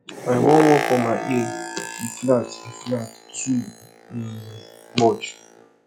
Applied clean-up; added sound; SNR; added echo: classical method log-MMSE.